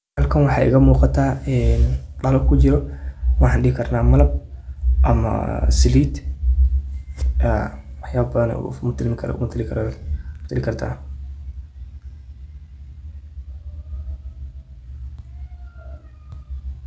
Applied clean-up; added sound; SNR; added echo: none; none; none; none.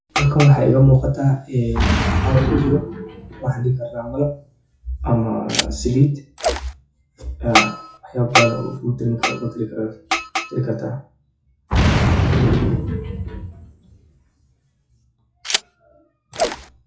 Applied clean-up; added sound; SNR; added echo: classical method WPE with log-MMSE.